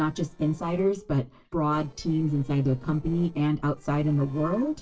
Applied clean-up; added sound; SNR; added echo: neural separator model SepFormer DNS4.